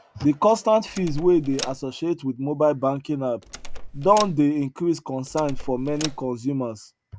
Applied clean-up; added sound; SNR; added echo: none; Door; 9 dB; none.